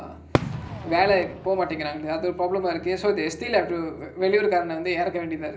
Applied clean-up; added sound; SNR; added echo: none; Fireworks; 8 dB; reverberation time 0.5 s.